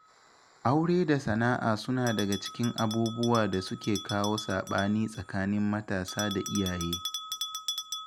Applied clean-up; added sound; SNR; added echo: none; Bell; 11 dB; none.